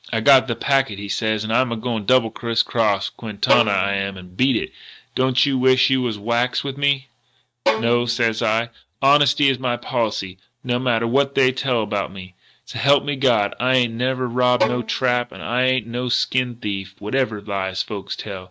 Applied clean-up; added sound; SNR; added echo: neural mask model RNNoise.